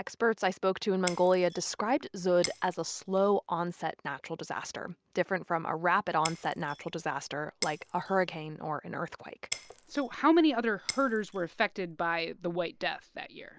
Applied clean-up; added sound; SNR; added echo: none; Shatter; 14 dB; none.